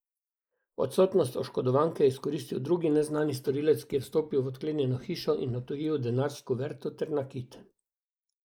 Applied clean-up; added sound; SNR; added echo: neural mask model Resemble Enhance denoiser.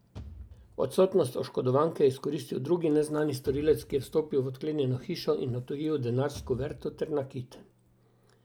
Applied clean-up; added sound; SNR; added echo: none; Bass drum / Thump, thud; 19 dB; none.